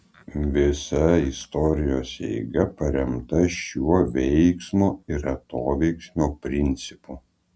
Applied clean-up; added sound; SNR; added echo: none; none; none; none.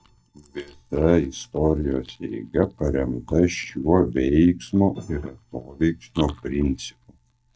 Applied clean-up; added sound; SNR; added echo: neural mask model DeepFilterNet 3.